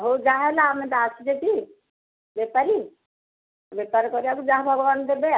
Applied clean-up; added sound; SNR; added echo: none; none; none; none.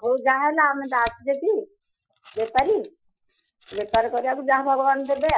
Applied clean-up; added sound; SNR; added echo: classical method Wiener filter.